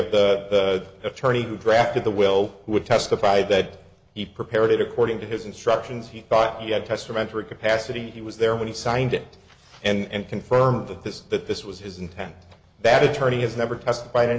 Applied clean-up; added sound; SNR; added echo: none; none; none; none.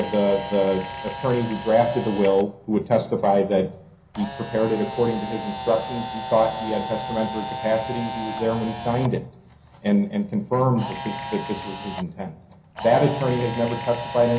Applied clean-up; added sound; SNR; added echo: none; Camera; 10 dB; reverberation time 0.3 s.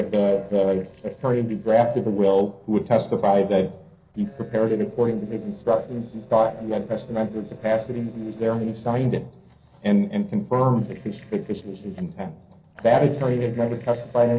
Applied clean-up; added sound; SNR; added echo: neural separator model SepFormer DNS4.